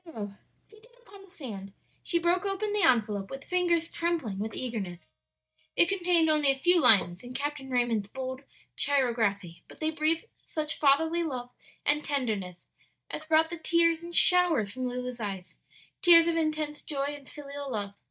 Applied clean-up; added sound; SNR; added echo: neural mask model DeepFilterNet 3.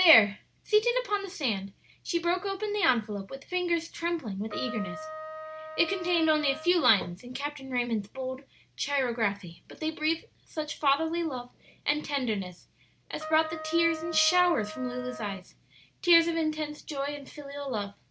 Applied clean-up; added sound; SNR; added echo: none; Trumpet; 11 dB; none.